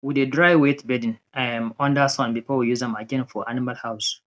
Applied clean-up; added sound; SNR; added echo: none; none; none; none.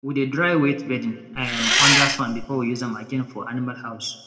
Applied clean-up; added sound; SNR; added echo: none; Engine; -4 dB; reverberation time 1.1 s.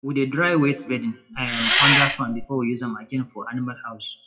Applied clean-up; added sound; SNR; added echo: classical method WPE with log-MMSE.